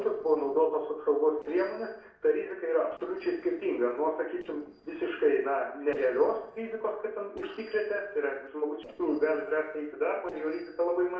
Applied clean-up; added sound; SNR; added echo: neural separator model SepFormer DNS4.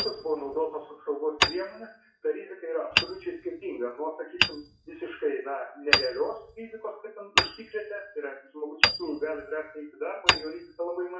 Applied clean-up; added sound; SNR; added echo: classical method WPE with log-MMSE.